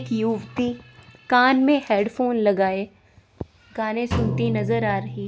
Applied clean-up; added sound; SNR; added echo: none; Drum; 10 dB; none.